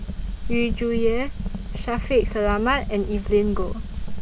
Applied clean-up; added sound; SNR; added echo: none; Fire; 2 dB; none.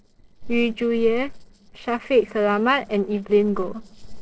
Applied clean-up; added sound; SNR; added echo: neural separator model SepFormer DNS4.